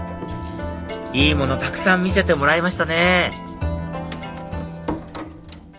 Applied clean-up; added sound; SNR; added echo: none; Door + Wind; 16 dB; none.